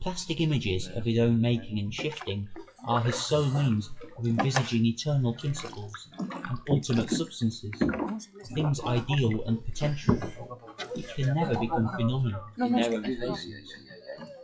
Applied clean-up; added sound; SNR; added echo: classical method WPE with log-MMSE.